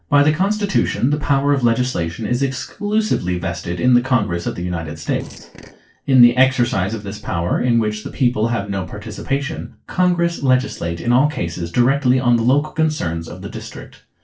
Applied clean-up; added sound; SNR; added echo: neural separator model SepFormer DNS4.